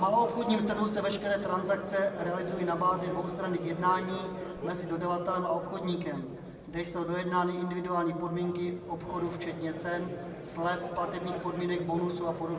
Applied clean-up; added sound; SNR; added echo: none; Crowd; 11 dB; reverberation time 1.3 s.